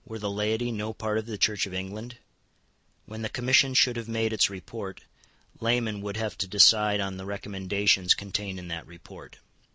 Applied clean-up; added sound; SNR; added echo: none; none; none; none.